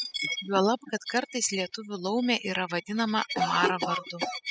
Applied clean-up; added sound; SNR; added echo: classical method spectral subtraction.